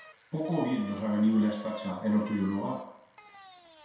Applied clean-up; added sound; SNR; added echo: none; Bicycle; 19 dB; reverberation time 0.7 s.